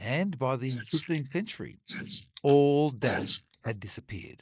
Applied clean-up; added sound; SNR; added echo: neural mask model Resemble Enhance denoiser.